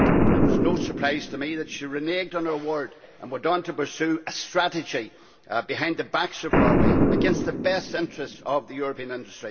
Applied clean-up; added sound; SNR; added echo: none; Boom; -2 dB; reverberation time 0.3 s.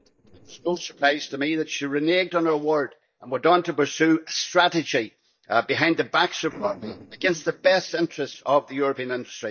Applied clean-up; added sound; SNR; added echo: neural mask model DeepFilterNet 3.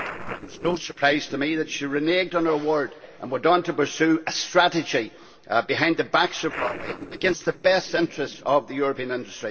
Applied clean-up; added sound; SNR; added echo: neural separator model SepFormer DNS4.